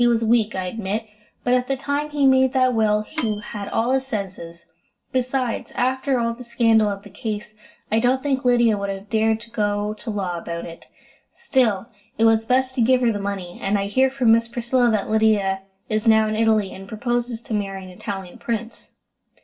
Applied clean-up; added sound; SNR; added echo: none; Microwave oven / Bell; 13 dB; reverberation time 0.2 s.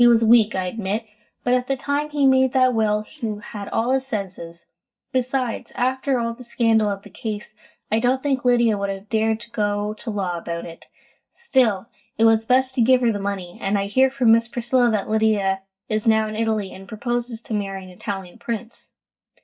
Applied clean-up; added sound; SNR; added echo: neural mask model DeepFilterNet 3.